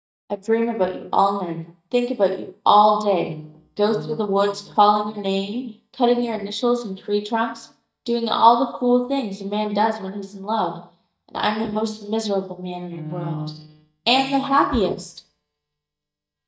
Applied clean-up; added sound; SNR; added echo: neural mask model DeepFilterNet 3.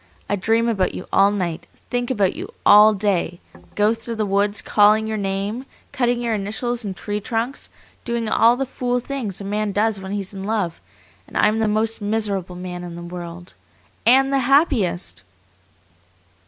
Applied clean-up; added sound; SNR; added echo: none; none; none; none.